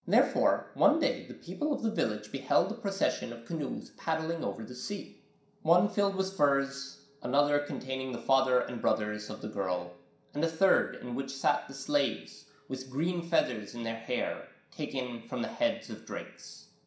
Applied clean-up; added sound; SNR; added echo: none; none; none; reverberation time 0.5 s.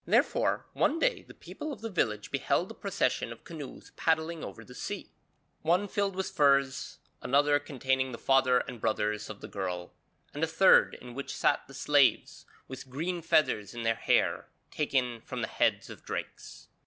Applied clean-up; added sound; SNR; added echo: none; none; none; none.